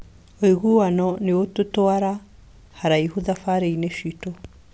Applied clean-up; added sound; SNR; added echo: none; none; none; none.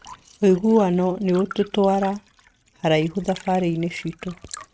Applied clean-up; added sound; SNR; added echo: neural mask model RNNoise.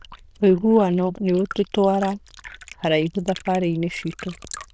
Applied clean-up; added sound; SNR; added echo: neural diffusion model UNIVERSE++.